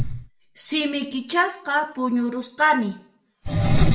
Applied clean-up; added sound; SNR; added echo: none; Engine; 0 dB; reverberation time 0.4 s.